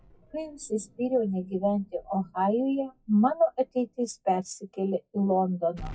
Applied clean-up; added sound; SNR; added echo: classical method WPE with log-MMSE.